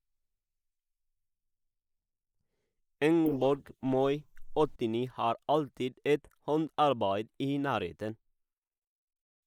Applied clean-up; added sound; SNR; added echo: neural mask model Resemble Enhance denoiser.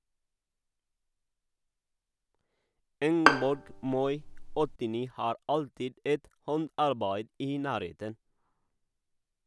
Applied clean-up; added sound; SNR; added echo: none; Bowed string instrument; -4 dB; none.